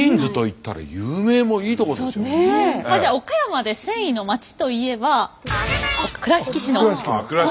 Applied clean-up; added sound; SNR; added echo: none; none; none; none.